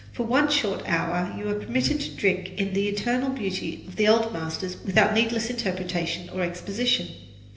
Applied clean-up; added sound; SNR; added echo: none; Electric guitar; 16 dB; reverberation time 0.8 s.